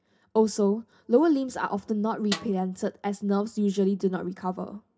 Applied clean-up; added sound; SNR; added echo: none; Snare drum; 12 dB; reverberation time 0.3 s.